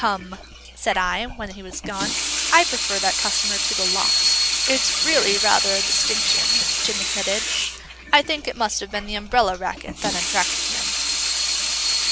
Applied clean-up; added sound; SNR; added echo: none; Sink (filling or washing) / Water tap, faucet; -2 dB; none.